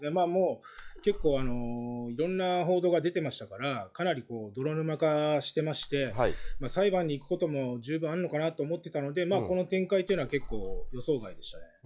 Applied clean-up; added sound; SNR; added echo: classical method log-MMSE.